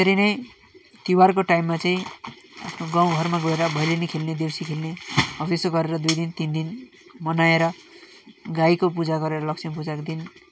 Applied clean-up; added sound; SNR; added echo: none; none; none; none.